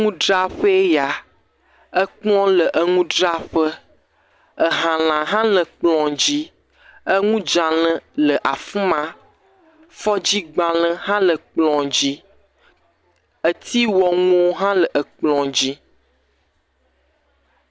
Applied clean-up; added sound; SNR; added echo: none; none; none; none.